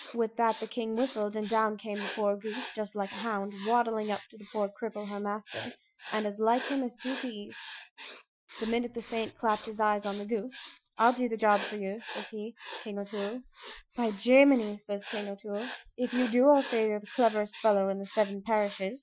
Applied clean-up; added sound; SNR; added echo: classical method Wiener filter.